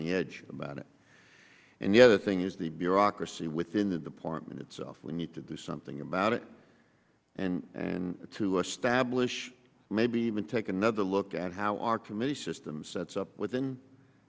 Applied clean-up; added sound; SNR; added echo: none; none; none; none.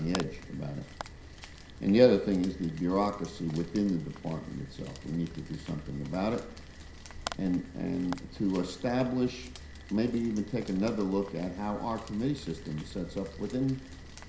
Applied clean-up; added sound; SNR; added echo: none; Rain; 14 dB; reverberation time 0.5 s.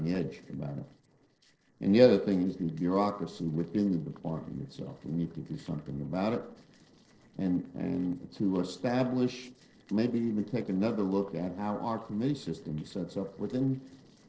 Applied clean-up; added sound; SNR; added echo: neural separator model SepFormer DNS4.